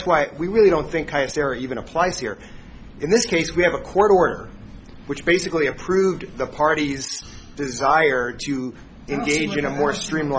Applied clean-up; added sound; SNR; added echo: none; none; none; none.